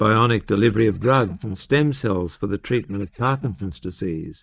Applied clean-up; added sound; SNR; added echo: neural mask model DeepFilterNet 3.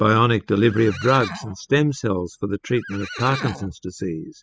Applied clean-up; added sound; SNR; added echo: classical method spectral subtraction.